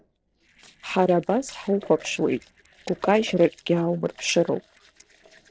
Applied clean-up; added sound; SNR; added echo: neural separator model SepFormer DNS4.